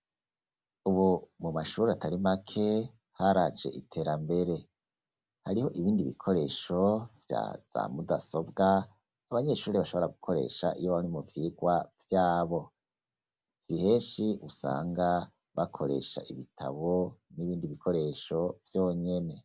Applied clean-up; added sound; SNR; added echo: none; none; none; none.